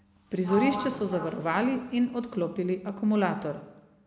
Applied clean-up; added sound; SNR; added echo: none; Sliding door; 9 dB; none.